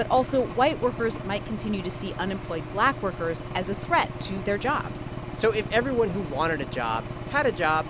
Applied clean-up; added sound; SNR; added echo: none; Engine / Aircraft; 8 dB; none.